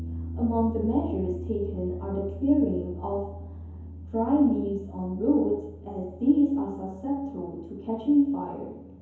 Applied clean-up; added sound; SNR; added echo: none; Piano; 12 dB; reverberation time 0.9 s.